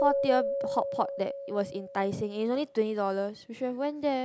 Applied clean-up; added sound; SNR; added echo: none; Keyboard (musical); 5 dB; none.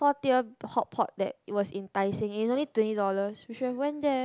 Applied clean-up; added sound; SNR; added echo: none; none; none; none.